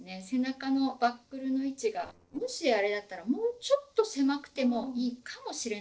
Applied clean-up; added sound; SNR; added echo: neural separator model SepFormer DNS4.